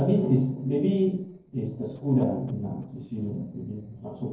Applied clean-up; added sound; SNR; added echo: neural separator model SepFormer DNS4.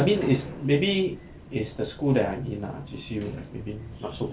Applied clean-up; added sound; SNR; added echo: none; none; none; none.